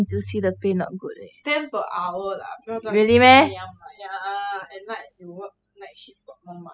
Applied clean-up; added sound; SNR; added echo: classical method spectral subtraction.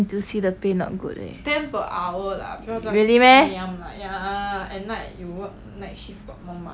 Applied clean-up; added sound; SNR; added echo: none; none; none; none.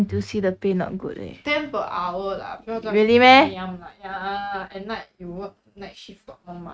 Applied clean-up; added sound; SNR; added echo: neural mask model RNNoise.